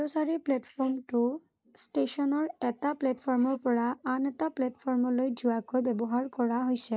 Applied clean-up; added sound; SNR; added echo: neural mask model Resemble Enhance denoiser.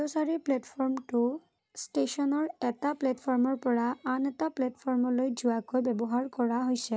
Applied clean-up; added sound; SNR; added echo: none; none; none; none.